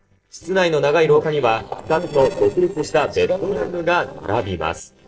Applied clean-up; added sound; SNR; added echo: neural separator model SepFormer DNS4.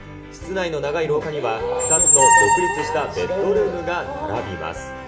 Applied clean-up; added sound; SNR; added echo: none; Squeak; -5 dB; reverberation time 0.4 s.